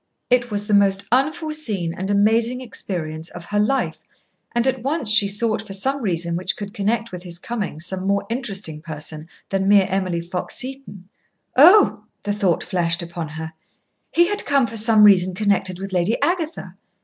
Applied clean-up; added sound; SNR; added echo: none; none; none; none.